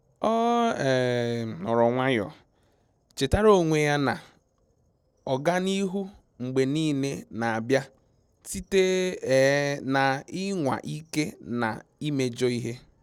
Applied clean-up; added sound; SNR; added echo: none; none; none; none.